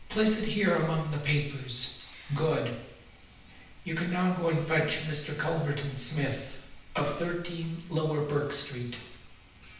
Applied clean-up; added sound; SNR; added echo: none; Meow / Purr; 16 dB; reverberation time 0.9 s.